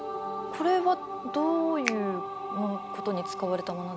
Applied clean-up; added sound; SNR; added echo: none; Finger snapping; 6 dB; none.